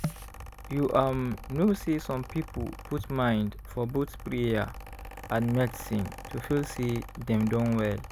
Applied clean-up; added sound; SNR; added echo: none; Mechanical fan; 13 dB; none.